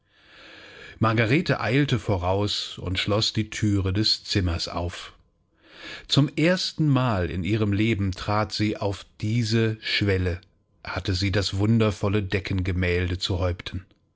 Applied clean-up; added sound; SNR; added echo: none; none; none; none.